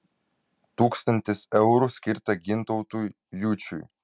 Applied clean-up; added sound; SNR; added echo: none; none; none; none.